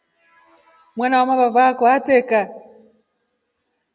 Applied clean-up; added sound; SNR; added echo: none; none; none; none.